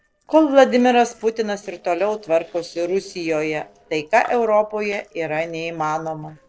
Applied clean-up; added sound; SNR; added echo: neural separator model SepFormer DNS4.